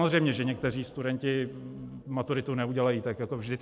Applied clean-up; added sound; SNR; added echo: none; none; none; none.